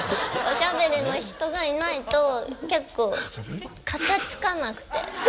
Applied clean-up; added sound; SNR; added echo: none; none; none; none.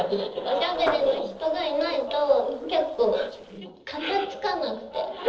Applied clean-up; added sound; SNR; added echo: neural separator model SepFormer DNS4.